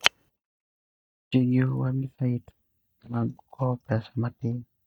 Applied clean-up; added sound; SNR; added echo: neural mask model DeepFilterNet 3.